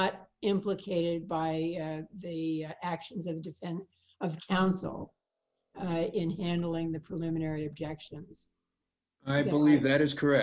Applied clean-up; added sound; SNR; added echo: neural mask model Resemble Enhance denoiser.